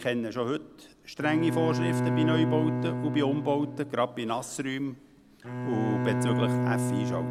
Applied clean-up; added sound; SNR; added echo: none; Bowed string instrument; 0 dB; none.